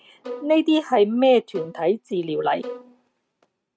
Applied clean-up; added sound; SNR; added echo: neural mask model RNNoise.